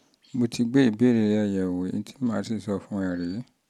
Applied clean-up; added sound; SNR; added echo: none; none; none; none.